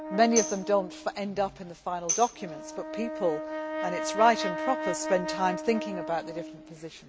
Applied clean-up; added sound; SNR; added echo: none; Brass instrument + Tambourine; 6 dB; none.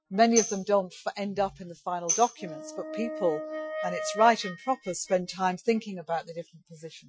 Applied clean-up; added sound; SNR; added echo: classical method Wiener filter.